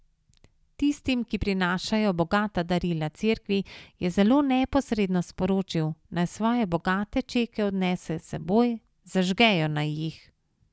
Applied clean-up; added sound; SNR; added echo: none; none; none; none.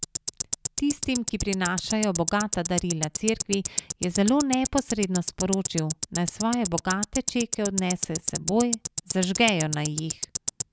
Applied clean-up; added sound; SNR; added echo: none; Tick-tock; 5 dB; none.